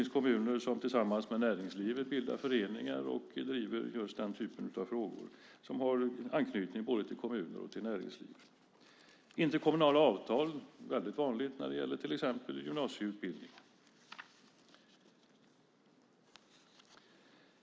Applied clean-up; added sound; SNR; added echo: none; none; none; none.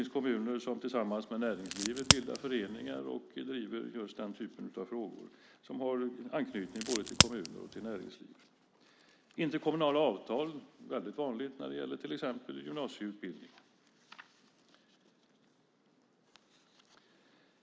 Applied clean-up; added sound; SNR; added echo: none; Crack; -5 dB; none.